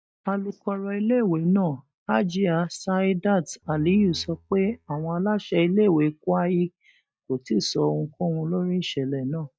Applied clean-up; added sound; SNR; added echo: neural mask model DeepFilterNet 3.